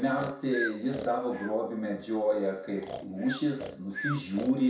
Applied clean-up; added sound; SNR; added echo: none; Breathing; 11 dB; reverberation time 0.6 s.